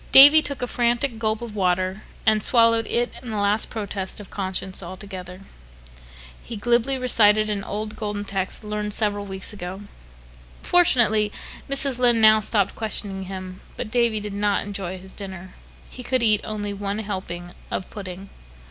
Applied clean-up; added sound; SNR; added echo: none; none; none; none.